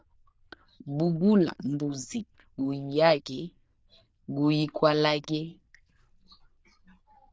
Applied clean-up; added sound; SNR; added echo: neural diffusion model UNIVERSE++.